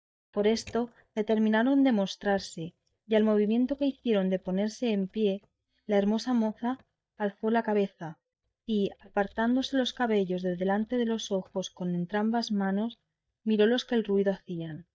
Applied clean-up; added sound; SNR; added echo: neural mask model DeepFilterNet 3.